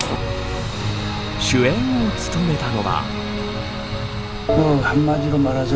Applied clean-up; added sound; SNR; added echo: none; Fire; 7 dB; none.